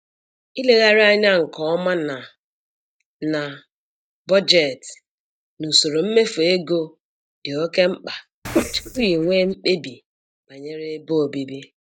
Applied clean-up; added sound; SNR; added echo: neural mask model DeepFilterNet 3.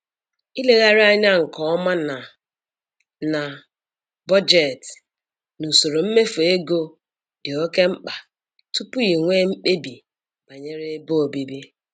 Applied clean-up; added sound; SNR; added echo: none; none; none; none.